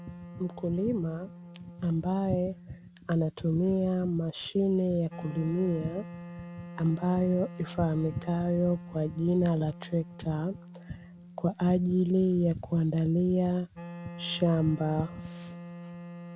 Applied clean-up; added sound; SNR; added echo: none; Wind instrument, woodwind instrument; 16 dB; none.